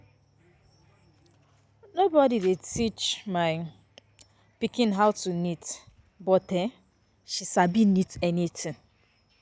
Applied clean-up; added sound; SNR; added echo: none; none; none; none.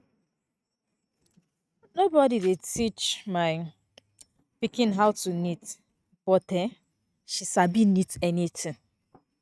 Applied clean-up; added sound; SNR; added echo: neural mask model RNNoise.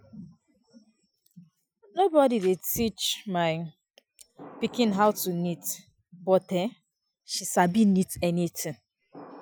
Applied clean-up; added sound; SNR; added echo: classical method Wiener filter.